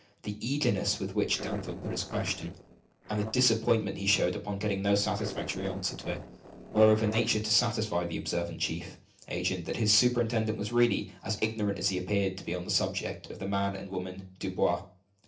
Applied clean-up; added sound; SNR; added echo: neural separator model SepFormer DNS4.